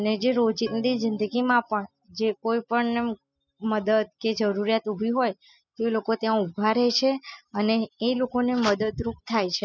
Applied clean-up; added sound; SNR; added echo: classical method spectral subtraction.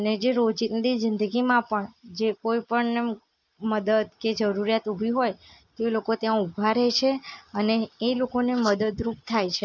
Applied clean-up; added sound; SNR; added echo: neural mask model Resemble Enhance denoiser.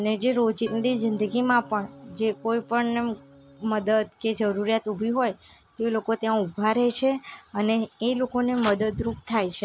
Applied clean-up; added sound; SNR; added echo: none; Organ; 20 dB; none.